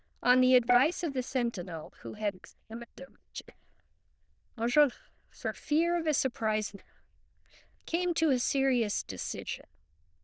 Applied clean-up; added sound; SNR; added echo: neural diffusion model UNIVERSE++.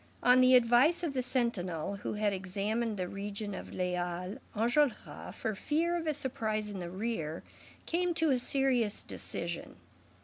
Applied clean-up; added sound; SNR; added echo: none; none; none; none.